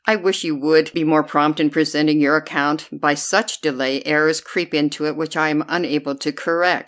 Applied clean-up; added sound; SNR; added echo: none; none; none; none.